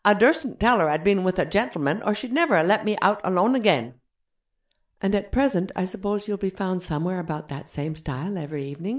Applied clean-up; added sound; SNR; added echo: none; none; none; none.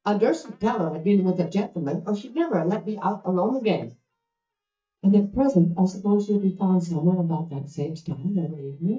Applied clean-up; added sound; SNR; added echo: neural mask model DeepFilterNet 3.